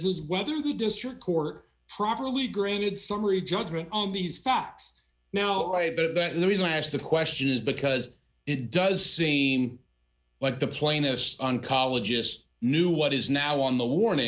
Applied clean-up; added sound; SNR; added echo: none; none; none; none.